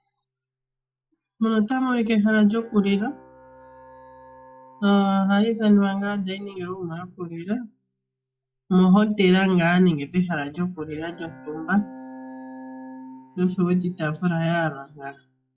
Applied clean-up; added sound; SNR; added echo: classical method log-MMSE.